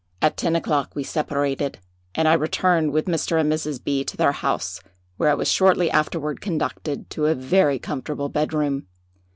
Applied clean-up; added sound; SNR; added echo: none; none; none; none.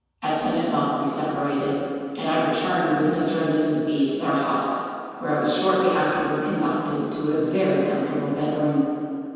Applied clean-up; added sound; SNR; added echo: none; none; none; reverberation time 2.1 s.